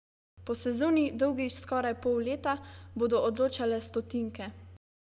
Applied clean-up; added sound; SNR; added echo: none; none; none; none.